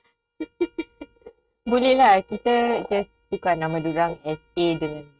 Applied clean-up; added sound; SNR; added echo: neural mask model RNNoise.